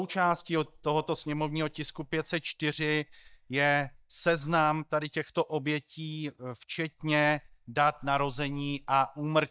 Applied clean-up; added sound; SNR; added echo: neural mask model DeepFilterNet 3.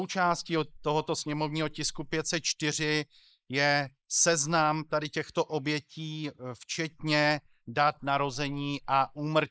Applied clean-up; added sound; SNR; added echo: neural mask model Resemble Enhance denoiser.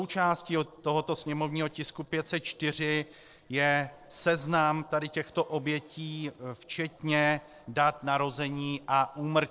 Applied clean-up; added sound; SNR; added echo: neural separator model SepFormer DNS4.